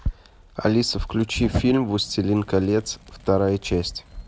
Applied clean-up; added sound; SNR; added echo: none; Fire; 13 dB; none.